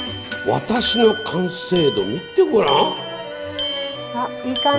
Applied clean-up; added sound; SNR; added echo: none; Doorbell + Bicycle bell; 9 dB; none.